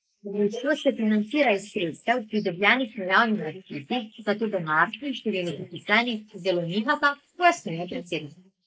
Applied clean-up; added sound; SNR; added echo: neural mask model Resemble Enhance denoiser.